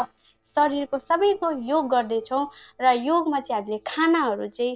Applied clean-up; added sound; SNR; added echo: neural separator model SepFormer DNS4.